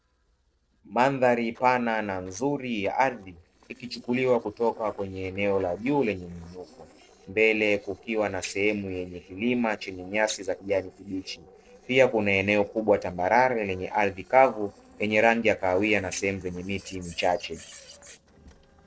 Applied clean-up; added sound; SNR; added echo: neural separator model SepFormer DNS4.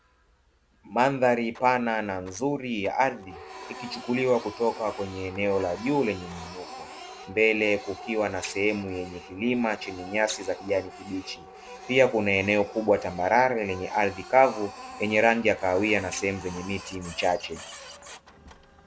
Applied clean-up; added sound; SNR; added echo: none; Printer; 16 dB; none.